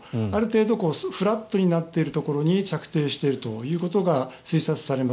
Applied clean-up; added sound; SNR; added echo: none; none; none; none.